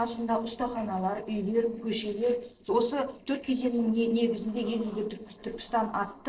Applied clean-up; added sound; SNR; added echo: neural separator model SepFormer DNS4.